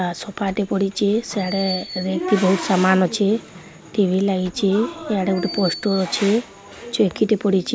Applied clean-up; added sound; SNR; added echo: none; Door; 17 dB; none.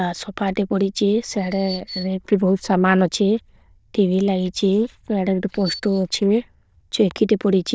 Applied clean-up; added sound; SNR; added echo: neural diffusion model UNIVERSE++.